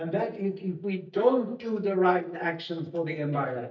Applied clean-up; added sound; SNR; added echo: neural mask model DeepFilterNet 3.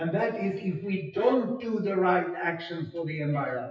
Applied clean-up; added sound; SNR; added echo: classical method WPE with log-MMSE.